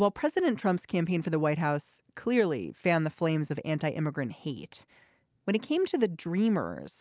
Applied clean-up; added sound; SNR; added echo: none; none; none; none.